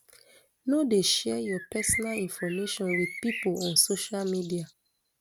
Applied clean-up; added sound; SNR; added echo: none; Bird; 9 dB; none.